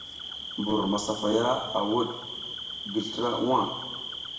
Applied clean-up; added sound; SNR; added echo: none; Cricket; 8 dB; reverberation time 1.2 s.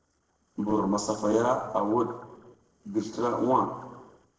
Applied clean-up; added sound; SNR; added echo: neural separator model SepFormer DNS4.